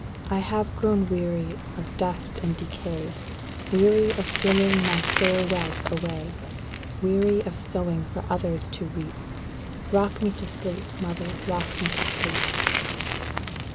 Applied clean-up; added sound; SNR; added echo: none; Bicycle; 4 dB; none.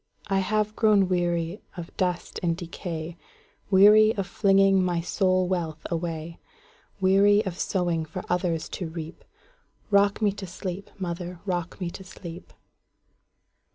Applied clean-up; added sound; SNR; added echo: none; none; none; none.